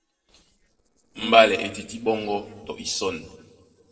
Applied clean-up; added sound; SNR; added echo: neural separator model SepFormer DNS4.